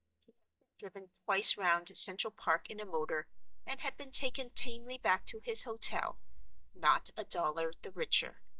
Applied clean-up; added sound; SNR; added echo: neural mask model DeepFilterNet 3.